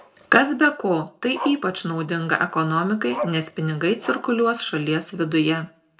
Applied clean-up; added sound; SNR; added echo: none; Growling; 16 dB; reverberation time 0.3 s.